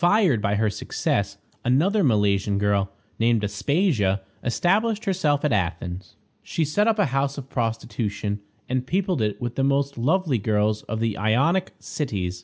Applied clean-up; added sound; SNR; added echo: none; none; none; none.